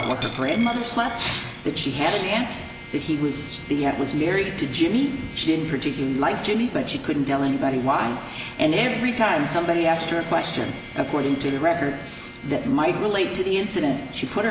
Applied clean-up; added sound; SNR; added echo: none; Coin (dropping) + Trumpet; 17 dB; none.